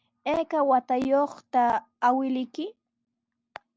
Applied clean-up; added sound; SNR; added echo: none; none; none; none.